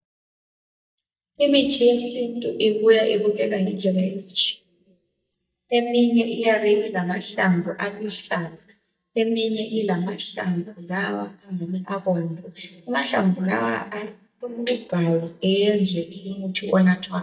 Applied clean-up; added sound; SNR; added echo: neural mask model DeepFilterNet 3.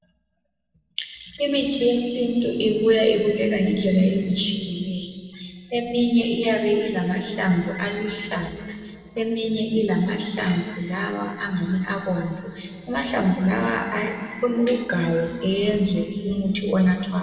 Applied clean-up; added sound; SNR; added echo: neural separator model SepFormer DNS4.